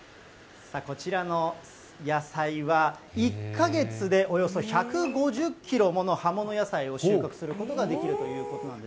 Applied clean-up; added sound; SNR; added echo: none; none; none; none.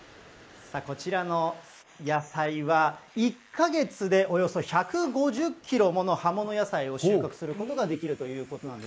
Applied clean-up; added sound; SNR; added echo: neural mask model Resemble Enhance denoiser.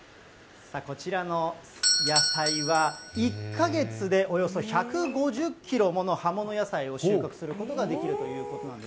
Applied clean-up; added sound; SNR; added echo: none; Doorbell; 6 dB; none.